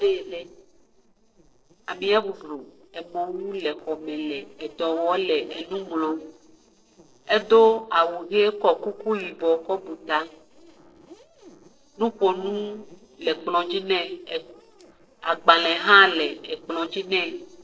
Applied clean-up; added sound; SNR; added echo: neural separator model SepFormer DNS4.